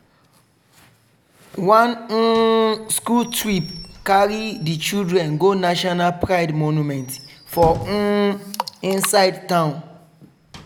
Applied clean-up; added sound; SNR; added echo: none; Squeak / Slam / Wood; 19 dB; none.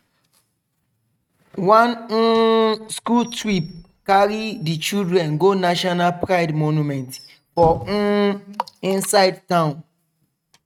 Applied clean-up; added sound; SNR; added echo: neural mask model RNNoise.